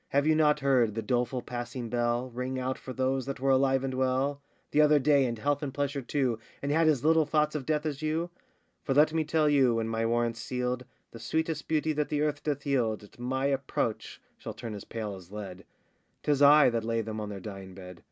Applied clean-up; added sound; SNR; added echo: none; none; none; none.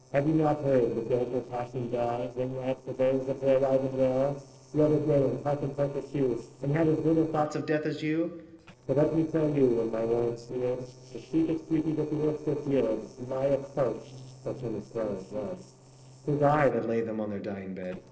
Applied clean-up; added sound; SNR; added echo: neural separator model SepFormer DNS4.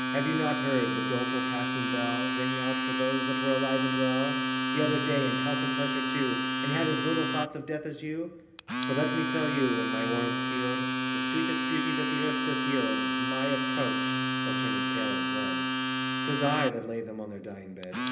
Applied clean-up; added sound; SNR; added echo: none; Domestic sounds, home sounds; -3 dB; reverberation time 0.8 s.